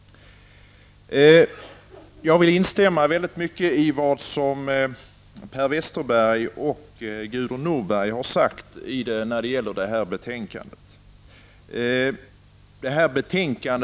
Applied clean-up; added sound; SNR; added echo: none; none; none; none.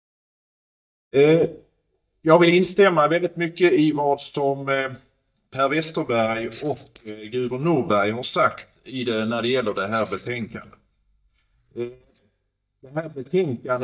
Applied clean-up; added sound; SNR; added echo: neural mask model DeepFilterNet 3.